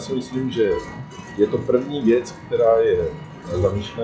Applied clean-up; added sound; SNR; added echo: classical method log-MMSE.